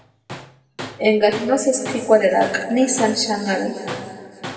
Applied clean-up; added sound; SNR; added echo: none; Tools; 15 dB; reverberation time 2.2 s.